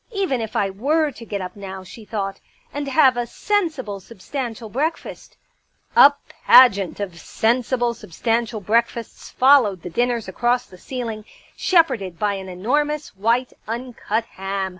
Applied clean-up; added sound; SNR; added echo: none; none; none; none.